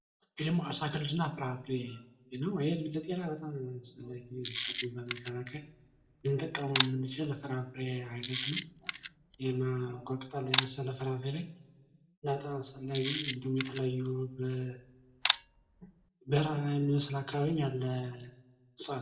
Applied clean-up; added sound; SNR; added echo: none; Camera; -1 dB; reverberation time 0.5 s.